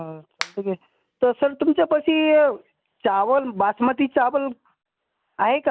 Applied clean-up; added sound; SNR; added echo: none; Finger snapping; 15 dB; none.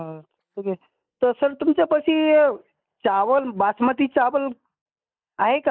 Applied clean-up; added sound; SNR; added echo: neural mask model DeepFilterNet 3.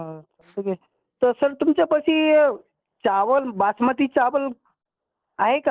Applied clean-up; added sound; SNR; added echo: neural separator model SepFormer DNS4.